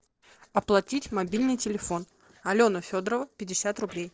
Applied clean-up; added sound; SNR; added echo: neural separator model SepFormer DNS4.